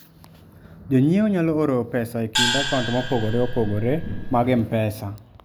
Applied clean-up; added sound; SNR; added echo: none; Gong; 3 dB; none.